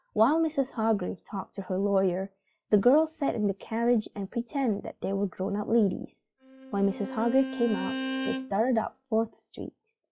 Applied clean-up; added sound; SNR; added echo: classical method log-MMSE.